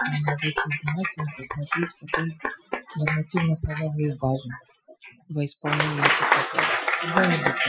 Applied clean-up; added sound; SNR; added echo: classical method Wiener filter.